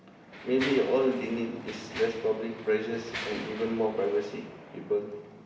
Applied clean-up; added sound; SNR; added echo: none; Mechanisms; 12 dB; reverberation time 1.1 s.